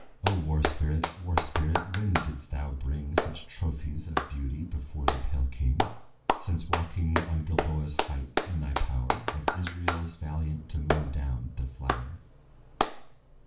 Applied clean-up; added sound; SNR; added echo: none; Clapping; 3 dB; reverberation time 0.3 s.